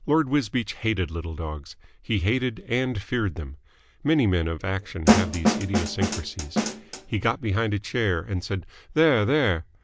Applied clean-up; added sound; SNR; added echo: none; Snare drum; -2 dB; none.